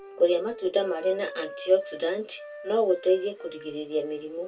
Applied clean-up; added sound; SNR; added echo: none; Wind instrument, woodwind instrument; 17 dB; reverberation time 0.1 s.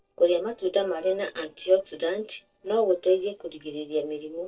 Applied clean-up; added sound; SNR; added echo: neural separator model SepFormer DNS4.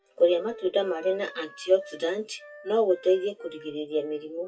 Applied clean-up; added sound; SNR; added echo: classical method WPE with log-MMSE.